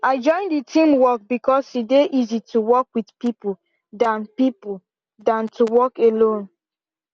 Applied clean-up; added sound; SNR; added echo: none; none; none; none.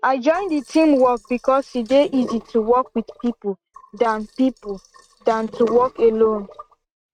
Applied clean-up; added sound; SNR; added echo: neural mask model RNNoise.